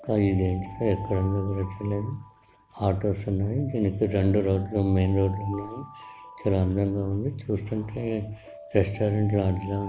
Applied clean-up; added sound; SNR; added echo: none; Alarm; 18 dB; none.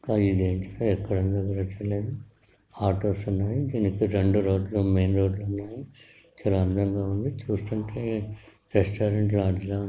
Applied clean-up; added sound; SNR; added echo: none; none; none; none.